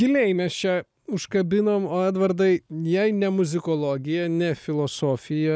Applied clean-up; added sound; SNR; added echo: none; none; none; none.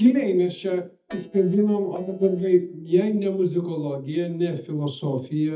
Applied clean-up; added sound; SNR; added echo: neural mask model DeepFilterNet 3.